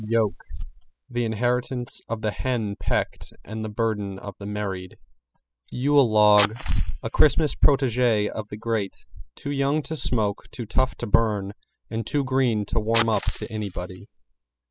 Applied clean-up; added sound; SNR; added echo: classical method spectral subtraction.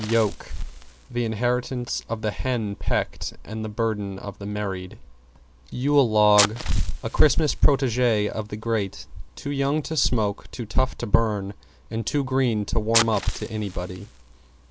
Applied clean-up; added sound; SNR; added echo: none; Fire; 14 dB; none.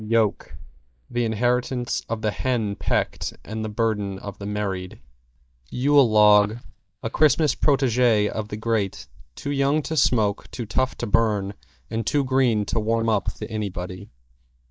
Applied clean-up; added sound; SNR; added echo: neural mask model DeepFilterNet 3.